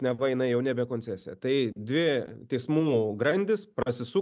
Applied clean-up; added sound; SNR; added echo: none; none; none; none.